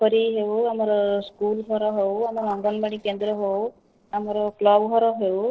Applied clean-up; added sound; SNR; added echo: neural separator model SepFormer DNS4.